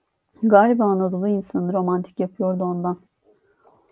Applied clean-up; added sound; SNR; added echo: none; none; none; none.